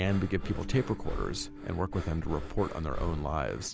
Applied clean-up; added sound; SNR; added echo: none; Breathing; 6 dB; none.